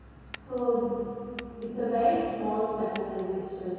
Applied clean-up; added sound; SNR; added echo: none; Glass; 20 dB; reverberation time 2.0 s.